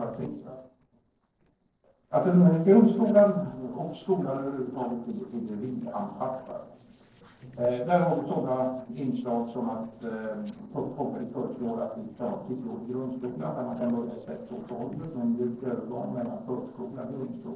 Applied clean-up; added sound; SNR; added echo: neural separator model SepFormer DNS4.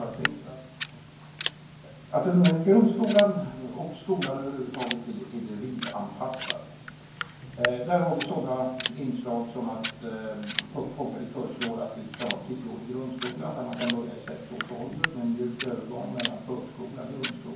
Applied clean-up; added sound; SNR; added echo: none; Scissors; 6 dB; reverberation time 0.9 s.